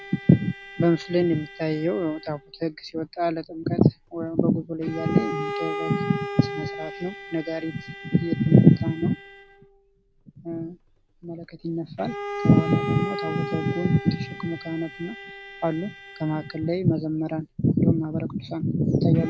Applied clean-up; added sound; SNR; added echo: none; Bowed string instrument; 12 dB; none.